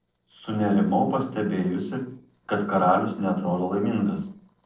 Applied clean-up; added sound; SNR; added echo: neural separator model SepFormer DNS4.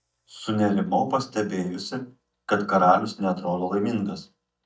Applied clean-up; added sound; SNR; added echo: neural mask model DeepFilterNet 3.